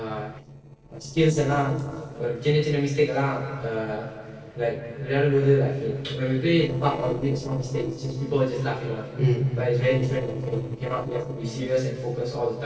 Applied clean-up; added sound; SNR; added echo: neural separator model SepFormer DNS4.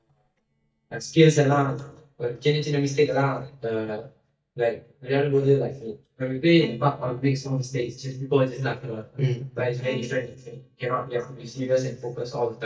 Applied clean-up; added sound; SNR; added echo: neural mask model DeepFilterNet 3.